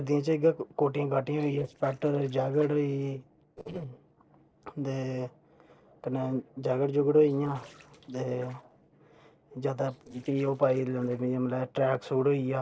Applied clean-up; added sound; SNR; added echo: neural separator model SepFormer DNS4.